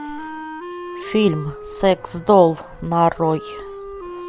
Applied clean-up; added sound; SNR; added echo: none; Wind instrument, woodwind instrument; 13 dB; none.